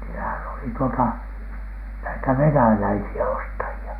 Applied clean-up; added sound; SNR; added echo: none; none; none; none.